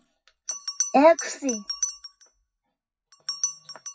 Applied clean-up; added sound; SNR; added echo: classical method WPE with log-MMSE.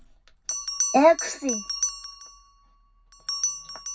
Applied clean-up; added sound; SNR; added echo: none; Bell; 5 dB; reverberation time 0.4 s.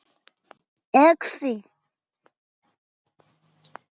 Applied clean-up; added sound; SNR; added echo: none; none; none; none.